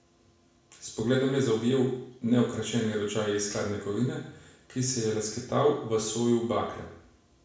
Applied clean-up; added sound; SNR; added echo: none; none; none; reverberation time 0.6 s.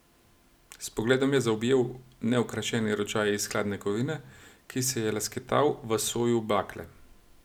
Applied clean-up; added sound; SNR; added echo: none; none; none; none.